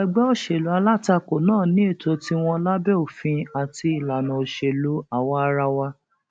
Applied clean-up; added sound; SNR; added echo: none; none; none; none.